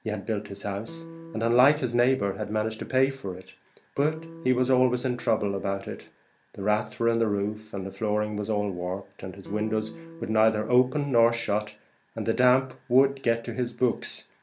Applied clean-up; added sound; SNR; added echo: none; Electric guitar; 17 dB; none.